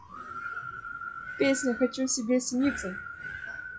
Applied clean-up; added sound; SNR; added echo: classical method log-MMSE.